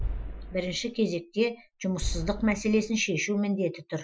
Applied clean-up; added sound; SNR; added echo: classical method Wiener filter.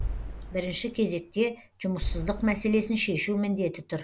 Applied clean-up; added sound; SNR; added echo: none; Boom; 9 dB; none.